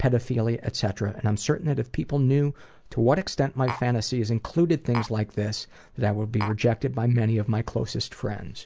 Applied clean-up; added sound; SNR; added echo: none; Tap; 10 dB; none.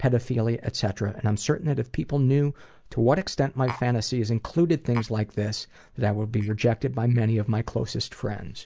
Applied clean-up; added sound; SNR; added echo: neural mask model DeepFilterNet 3.